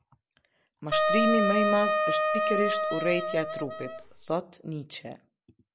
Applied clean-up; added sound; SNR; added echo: none; Wind instrument, woodwind instrument; -5 dB; none.